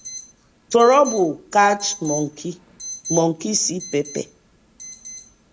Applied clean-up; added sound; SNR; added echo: none; Alarm; 14 dB; none.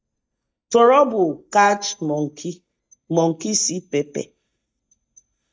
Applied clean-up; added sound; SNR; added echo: neural mask model DeepFilterNet 3.